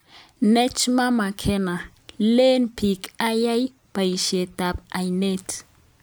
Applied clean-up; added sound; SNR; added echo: none; none; none; none.